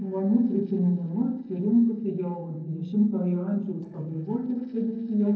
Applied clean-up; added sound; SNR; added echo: neural separator model SepFormer DNS4.